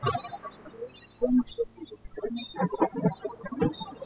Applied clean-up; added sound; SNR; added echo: classical method spectral subtraction.